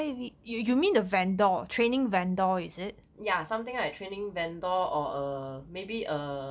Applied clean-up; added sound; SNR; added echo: none; none; none; none.